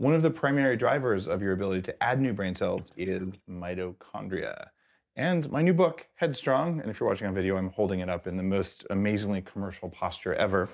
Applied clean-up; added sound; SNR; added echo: neural mask model DeepFilterNet 3.